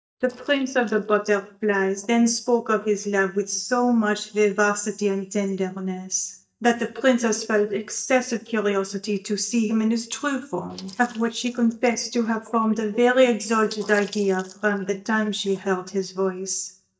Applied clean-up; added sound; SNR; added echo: neural mask model DeepFilterNet 3.